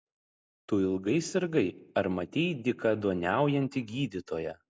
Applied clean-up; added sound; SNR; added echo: none; none; none; none.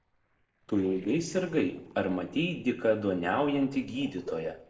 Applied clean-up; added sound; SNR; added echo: neural separator model SepFormer DNS4.